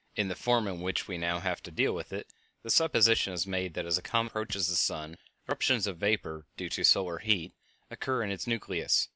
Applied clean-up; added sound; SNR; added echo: none; none; none; none.